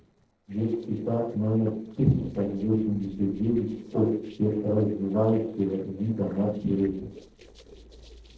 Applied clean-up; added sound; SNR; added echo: neural separator model SepFormer DNS4.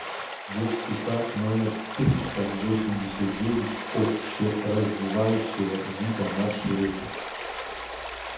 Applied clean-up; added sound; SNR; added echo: none; Stream; 7 dB; reverberation time 0.8 s.